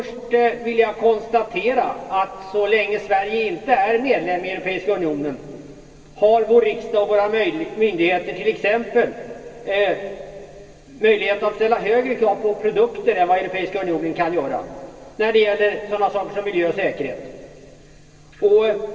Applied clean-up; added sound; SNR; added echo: none; none; none; reverberation time 2.4 s.